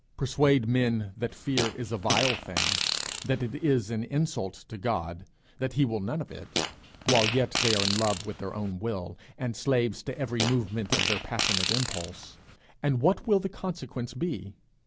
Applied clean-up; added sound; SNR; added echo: none; Fart; 2 dB; none.